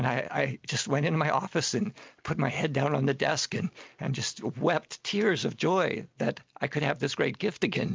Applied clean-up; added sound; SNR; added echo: none; none; none; none.